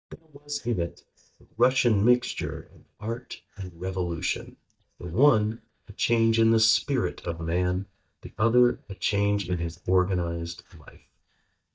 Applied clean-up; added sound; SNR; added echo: neural mask model DeepFilterNet 3.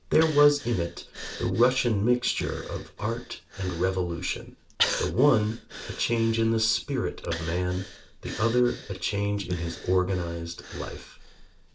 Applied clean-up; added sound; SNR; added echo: none; Breathing; 13 dB; reverberation time 0.3 s.